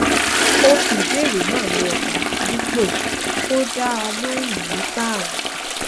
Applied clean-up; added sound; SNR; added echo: none; Toilet flush; -3 dB; none.